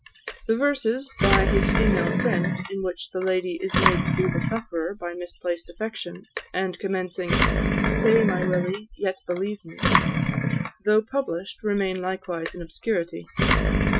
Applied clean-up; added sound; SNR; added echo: classical method Wiener filter.